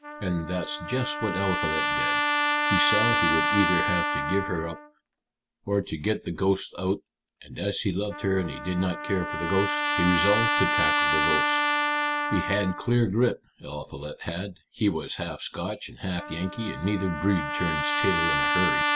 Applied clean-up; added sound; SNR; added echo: none; Trumpet; 0 dB; none.